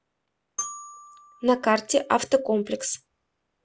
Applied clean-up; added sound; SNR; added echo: none; Glockenspiel; 15 dB; none.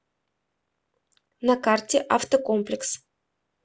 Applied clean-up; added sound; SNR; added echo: none; none; none; none.